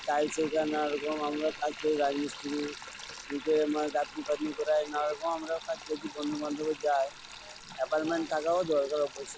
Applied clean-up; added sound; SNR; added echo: none; Sink (filling or washing); 14 dB; none.